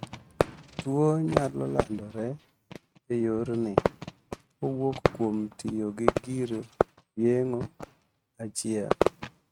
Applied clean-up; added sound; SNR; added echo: neural mask model RNNoise.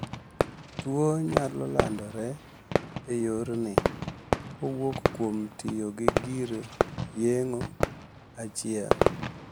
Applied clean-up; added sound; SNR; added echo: none; Fireworks; -1 dB; none.